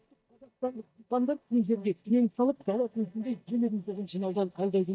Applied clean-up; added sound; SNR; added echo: neural mask model DeepFilterNet 3.